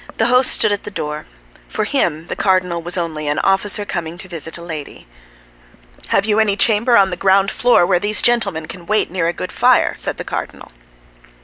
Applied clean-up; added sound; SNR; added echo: none; none; none; none.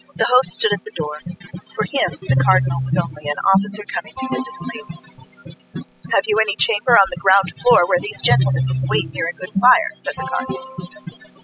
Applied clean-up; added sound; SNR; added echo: classical method spectral subtraction.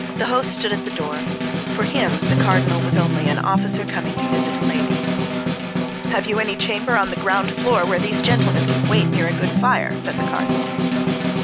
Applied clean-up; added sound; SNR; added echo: none; Guitar + Snare drum; -3 dB; none.